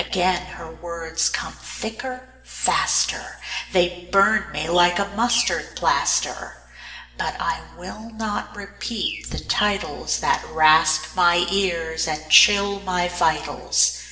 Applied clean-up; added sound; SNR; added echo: none; Bird; 11 dB; reverberation time 0.9 s.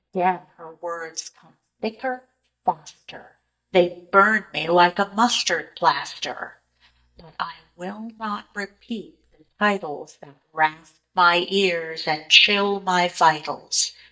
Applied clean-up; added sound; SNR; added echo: neural mask model DeepFilterNet 3.